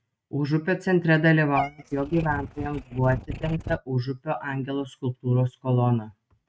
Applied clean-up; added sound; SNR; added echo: neural mask model RNNoise.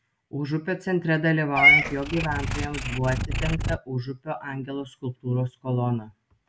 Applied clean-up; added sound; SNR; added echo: none; Meow / Purr; 0 dB; none.